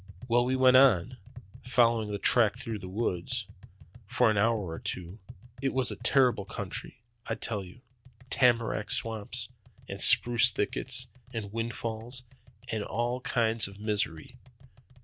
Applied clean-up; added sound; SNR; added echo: none; Tap; 18 dB; none.